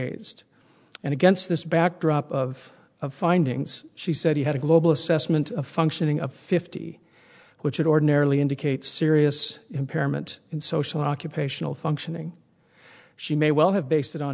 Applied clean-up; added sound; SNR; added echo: none; none; none; none.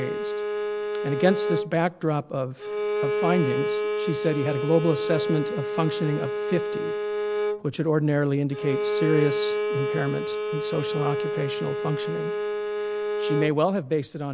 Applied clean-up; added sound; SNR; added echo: none; Bowed string instrument; 1 dB; none.